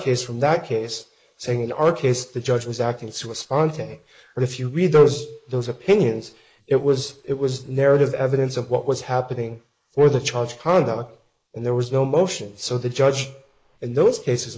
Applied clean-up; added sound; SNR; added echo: neural mask model Resemble Enhance denoiser.